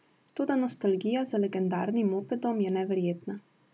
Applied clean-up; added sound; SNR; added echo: none; none; none; none.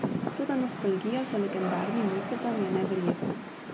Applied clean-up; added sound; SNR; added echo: none; Rain; 3 dB; none.